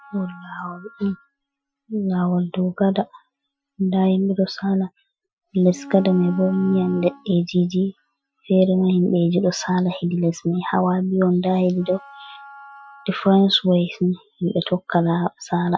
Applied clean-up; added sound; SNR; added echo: classical method Wiener filter.